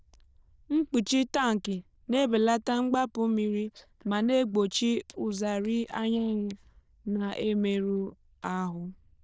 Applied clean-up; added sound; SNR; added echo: neural diffusion model UNIVERSE++.